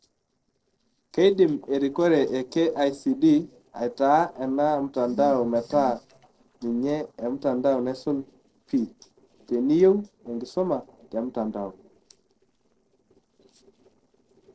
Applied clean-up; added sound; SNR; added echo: neural separator model SepFormer DNS4.